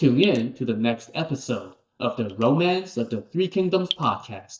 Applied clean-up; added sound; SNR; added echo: neural mask model DeepFilterNet 3.